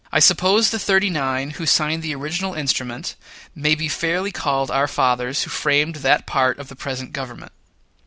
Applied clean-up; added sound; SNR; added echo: none; none; none; none.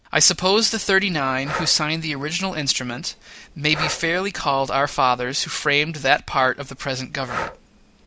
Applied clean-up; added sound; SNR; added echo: none; Breathing; 14 dB; none.